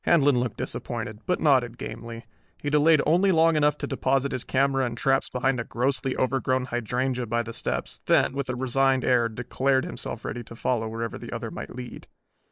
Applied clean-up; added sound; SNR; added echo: neural mask model Resemble Enhance denoiser.